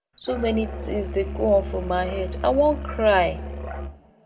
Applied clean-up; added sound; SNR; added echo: none; Musical instrument; 8 dB; reverberation time 0.3 s.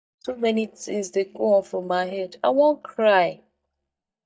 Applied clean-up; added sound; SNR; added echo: neural mask model DeepFilterNet 3.